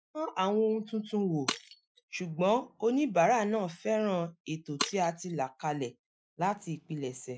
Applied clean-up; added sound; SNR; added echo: classical method Wiener filter.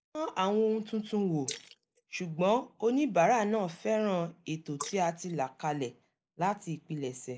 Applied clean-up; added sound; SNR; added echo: neural mask model Resemble Enhance denoiser.